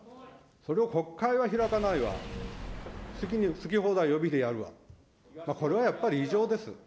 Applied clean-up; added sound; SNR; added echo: none; Engine / Car + Piano; 10 dB; none.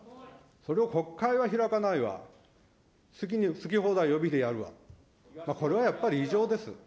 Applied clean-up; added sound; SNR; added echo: none; none; none; none.